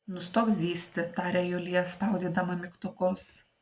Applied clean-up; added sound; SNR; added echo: none; none; none; none.